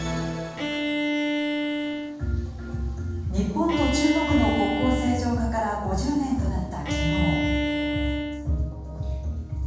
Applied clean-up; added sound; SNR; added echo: none; Bowed string instrument; 2 dB; reverberation time 1.2 s.